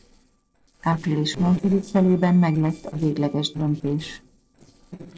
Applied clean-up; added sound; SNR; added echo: neural separator model SepFormer DNS4.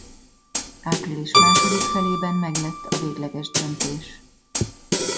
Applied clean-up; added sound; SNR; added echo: none; Keyboard (musical) + Snare drum; -4 dB; none.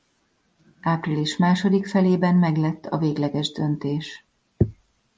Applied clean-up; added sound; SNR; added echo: none; none; none; none.